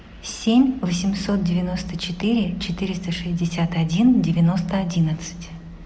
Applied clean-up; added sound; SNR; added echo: none; none; none; none.